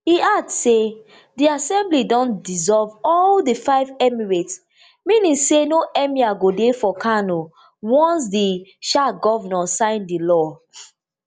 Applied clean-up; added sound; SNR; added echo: none; none; none; none.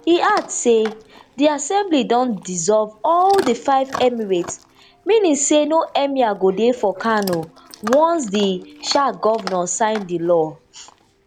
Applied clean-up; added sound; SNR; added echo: none; Chewing, mastication / Dog; 18 dB; none.